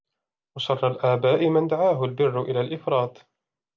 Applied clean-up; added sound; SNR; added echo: none; none; none; none.